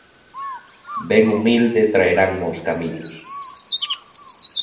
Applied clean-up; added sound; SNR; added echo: none; Bird; 9 dB; reverberation time 0.8 s.